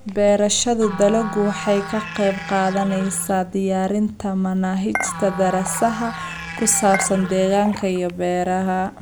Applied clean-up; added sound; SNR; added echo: none; Musical instrument + Dishes, pots, and pans / Chink, clink; 11 dB; none.